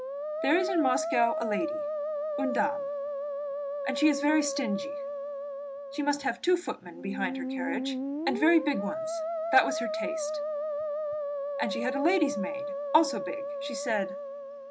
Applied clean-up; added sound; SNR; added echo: none; Musical instrument; 3 dB; none.